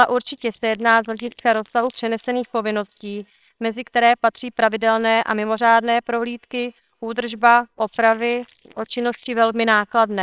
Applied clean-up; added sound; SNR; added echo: neural separator model SepFormer WHAMR!.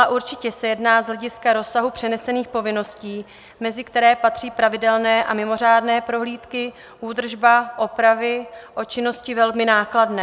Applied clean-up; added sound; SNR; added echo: none; none; none; none.